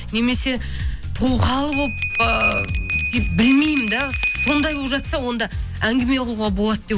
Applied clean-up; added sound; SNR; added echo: none; Bell; 7 dB; none.